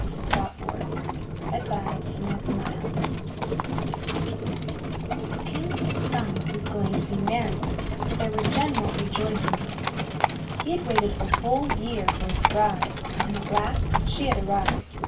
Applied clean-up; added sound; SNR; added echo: none; Livestock, farm animals, working animals; -4 dB; reverberation time 0.2 s.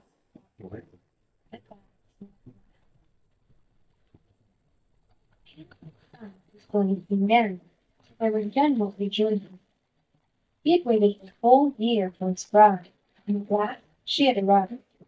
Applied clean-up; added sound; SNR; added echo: neural mask model DeepFilterNet 3.